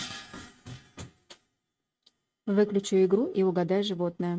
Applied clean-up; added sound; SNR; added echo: neural mask model RNNoise.